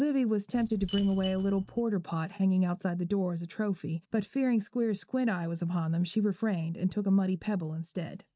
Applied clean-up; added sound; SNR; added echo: neural mask model RNNoise.